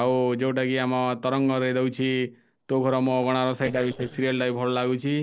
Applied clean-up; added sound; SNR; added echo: neural separator model SepFormer DNS4.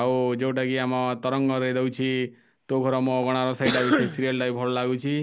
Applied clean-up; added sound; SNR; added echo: none; Cough; 2 dB; none.